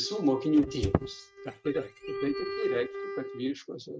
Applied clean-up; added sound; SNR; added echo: neural mask model RNNoise.